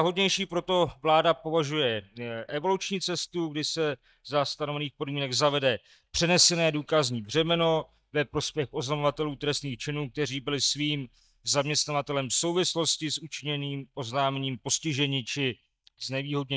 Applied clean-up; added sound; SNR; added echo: neural mask model DeepFilterNet 3.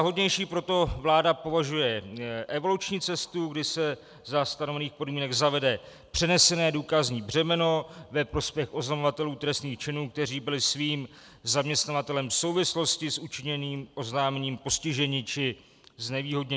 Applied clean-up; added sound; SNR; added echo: none; none; none; none.